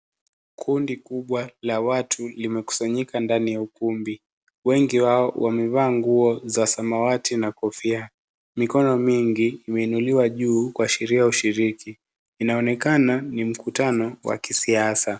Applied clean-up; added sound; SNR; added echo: none; none; none; none.